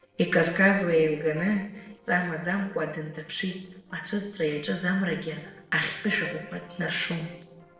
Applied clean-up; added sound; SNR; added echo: neural separator model SepFormer DNS4.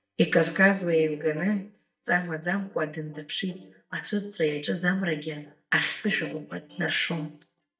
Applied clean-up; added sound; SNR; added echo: neural mask model DeepFilterNet 3.